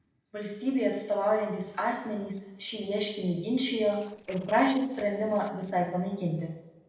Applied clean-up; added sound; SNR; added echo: neural separator model SepFormer DNS4.